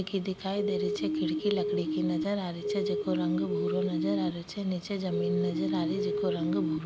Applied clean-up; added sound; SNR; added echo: none; Siren; -2 dB; none.